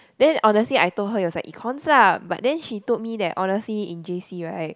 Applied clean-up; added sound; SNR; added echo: none; none; none; none.